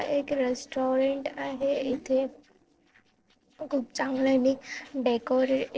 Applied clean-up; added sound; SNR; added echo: neural separator model SepFormer DNS4.